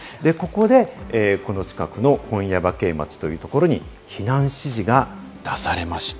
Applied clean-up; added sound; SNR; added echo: none; none; none; none.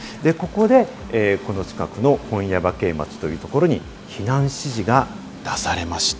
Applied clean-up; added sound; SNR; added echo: none; Train; 18 dB; none.